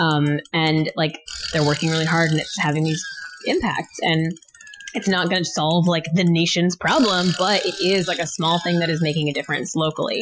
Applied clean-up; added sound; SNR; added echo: classical method Wiener filter.